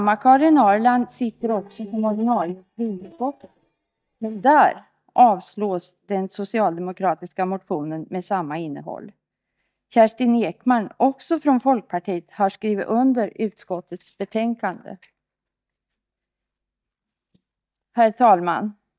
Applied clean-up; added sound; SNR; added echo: neural mask model DeepFilterNet 3.